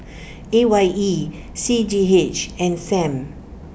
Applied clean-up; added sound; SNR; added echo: none; none; none; none.